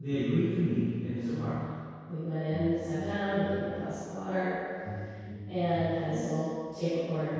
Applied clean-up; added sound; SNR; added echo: none; none; none; reverberation time 2.0 s.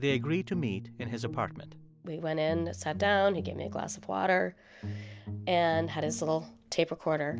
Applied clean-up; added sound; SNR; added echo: none; none; none; none.